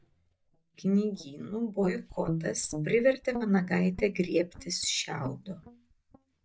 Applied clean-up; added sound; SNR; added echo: neural mask model DeepFilterNet 3.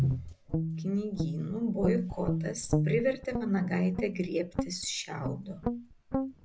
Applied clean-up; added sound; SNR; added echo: none; Guitar; 0 dB; none.